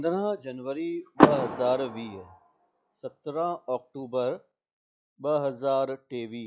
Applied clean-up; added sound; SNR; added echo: classical method log-MMSE.